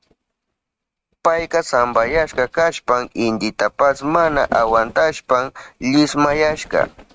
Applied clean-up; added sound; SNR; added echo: neural mask model RNNoise.